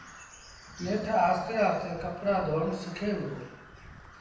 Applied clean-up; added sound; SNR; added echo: none; Crow; 18 dB; reverberation time 0.9 s.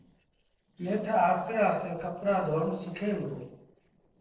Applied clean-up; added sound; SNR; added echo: neural separator model SepFormer DNS4.